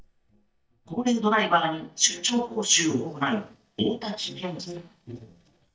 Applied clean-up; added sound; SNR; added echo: neural mask model DeepFilterNet 3.